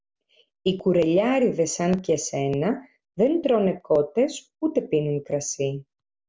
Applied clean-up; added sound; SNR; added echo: none; none; none; none.